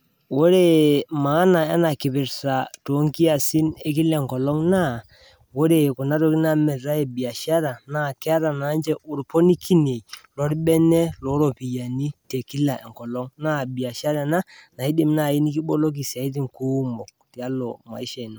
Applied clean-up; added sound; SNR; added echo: none; none; none; none.